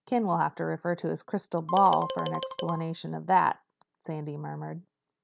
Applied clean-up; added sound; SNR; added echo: neural mask model RNNoise.